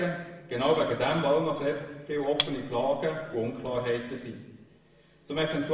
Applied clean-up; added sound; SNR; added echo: none; Cutlery, silverware; 5 dB; reverberation time 1.0 s.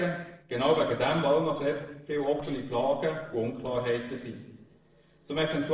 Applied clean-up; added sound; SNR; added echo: neural separator model SepFormer DNS4.